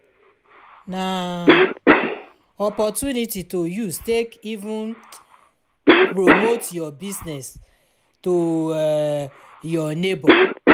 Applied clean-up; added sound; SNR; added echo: none; Cough; -3 dB; none.